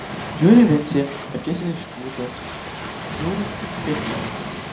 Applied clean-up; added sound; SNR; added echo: none; Waves, surf; 9 dB; reverberation time 0.4 s.